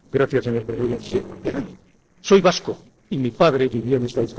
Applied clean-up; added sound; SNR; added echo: neural separator model SepFormer DNS4.